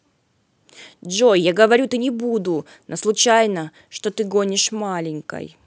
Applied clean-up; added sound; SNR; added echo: none; none; none; none.